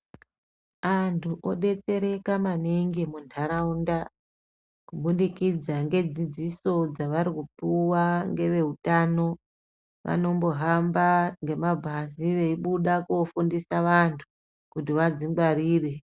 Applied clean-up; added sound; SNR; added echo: none; none; none; none.